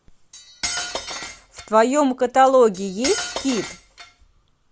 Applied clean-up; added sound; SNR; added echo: none; Cutlery, silverware; 10 dB; none.